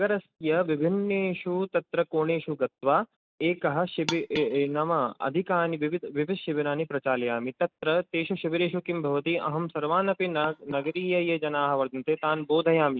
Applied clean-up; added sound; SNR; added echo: neural mask model DeepFilterNet 3.